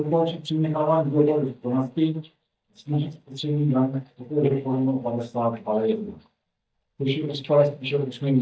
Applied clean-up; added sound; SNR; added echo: neural mask model DeepFilterNet 3.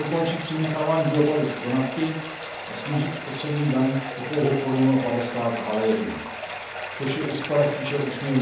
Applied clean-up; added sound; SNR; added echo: none; Bathtub (filling or washing); 9 dB; reverberation time 0.8 s.